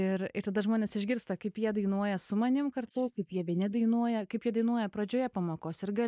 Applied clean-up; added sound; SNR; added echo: neural mask model Resemble Enhance denoiser.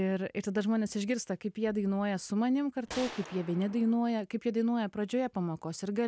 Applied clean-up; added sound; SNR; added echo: none; Gunshot, gunfire; 14 dB; none.